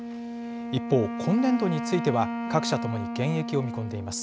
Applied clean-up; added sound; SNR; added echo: none; Wind instrument, woodwind instrument; 5 dB; none.